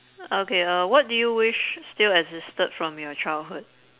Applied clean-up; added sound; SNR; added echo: none; none; none; none.